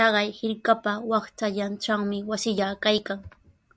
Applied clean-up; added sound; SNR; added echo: none; none; none; none.